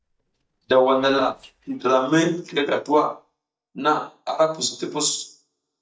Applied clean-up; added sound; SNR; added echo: neural mask model DeepFilterNet 3.